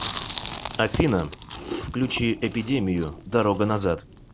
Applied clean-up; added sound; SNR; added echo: none; Chewing, mastication; 9 dB; none.